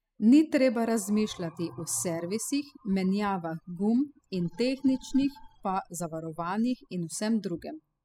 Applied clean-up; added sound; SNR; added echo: classical method spectral subtraction.